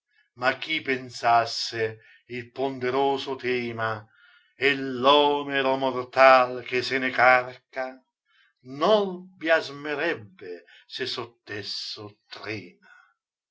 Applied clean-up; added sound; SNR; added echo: none; none; none; none.